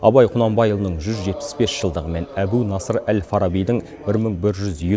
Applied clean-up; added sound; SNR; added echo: none; none; none; none.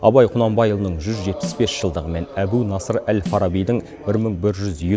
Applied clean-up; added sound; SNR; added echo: none; Snare drum; 16 dB; none.